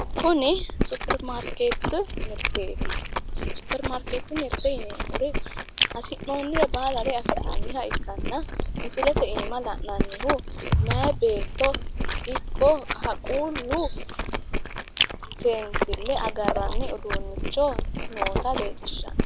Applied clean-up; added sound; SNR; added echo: none; Chewing, mastication + Thump, thud; -1 dB; none.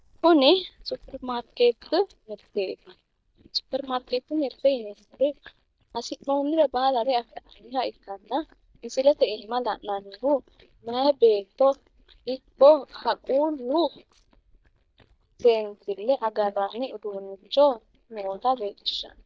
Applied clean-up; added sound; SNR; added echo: neural mask model DeepFilterNet 3.